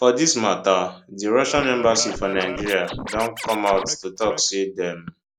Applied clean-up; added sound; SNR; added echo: none; Scratching (performance technique); 10 dB; none.